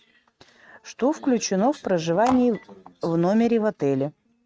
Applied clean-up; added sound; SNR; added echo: neural mask model RNNoise.